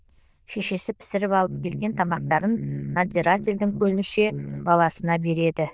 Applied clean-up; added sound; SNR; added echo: neural diffusion model UNIVERSE++.